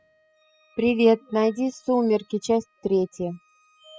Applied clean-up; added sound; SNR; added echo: classical method spectral subtraction.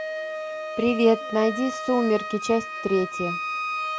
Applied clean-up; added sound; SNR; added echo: none; Wind instrument, woodwind instrument; 6 dB; none.